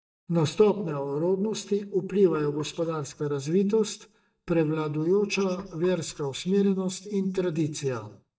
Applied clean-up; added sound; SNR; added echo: neural mask model DeepFilterNet 3.